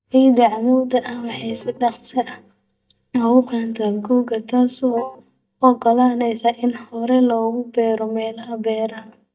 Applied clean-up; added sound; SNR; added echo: neural mask model DeepFilterNet 3.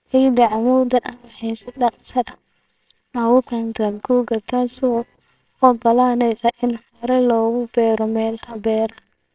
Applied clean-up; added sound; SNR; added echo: neural separator model SepFormer WHAMR!.